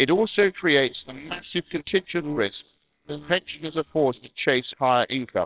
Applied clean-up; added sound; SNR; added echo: neural separator model SepFormer WHAMR!.